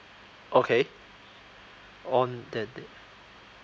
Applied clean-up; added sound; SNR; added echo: none; none; none; none.